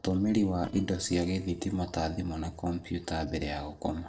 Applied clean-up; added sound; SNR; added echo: neural separator model SepFormer DNS4.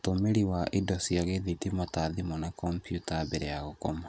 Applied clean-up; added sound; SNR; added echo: none; none; none; none.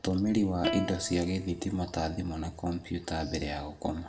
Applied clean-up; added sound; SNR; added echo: none; Plucked string instrument; 10 dB; reverberation time 0.7 s.